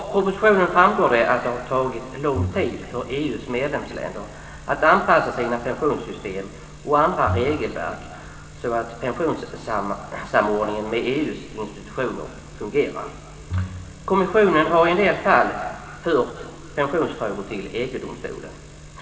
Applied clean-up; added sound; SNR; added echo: none; Bowed string instrument; 13 dB; reverberation time 2.3 s.